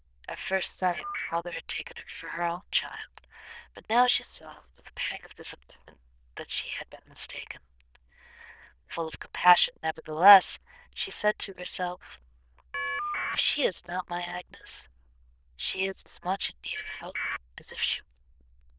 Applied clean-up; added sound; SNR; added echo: neural diffusion model UNIVERSE++.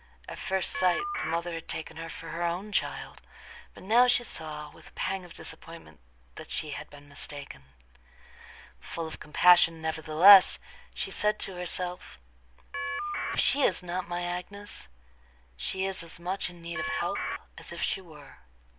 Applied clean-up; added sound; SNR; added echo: none; Telephone; 2 dB; none.